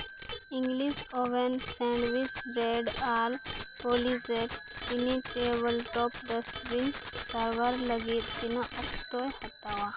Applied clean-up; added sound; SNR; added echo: none; Bicycle bell; -3 dB; none.